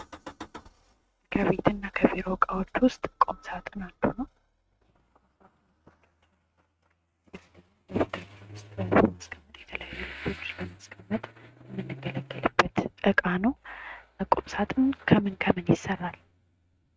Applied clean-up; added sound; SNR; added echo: neural mask model RNNoise.